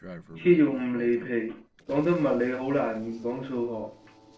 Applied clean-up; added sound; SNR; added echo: neural separator model SepFormer DNS4.